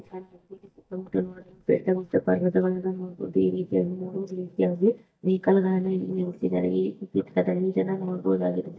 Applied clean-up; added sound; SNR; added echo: neural mask model DeepFilterNet 3.